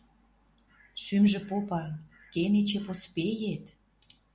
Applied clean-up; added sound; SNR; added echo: none; none; none; none.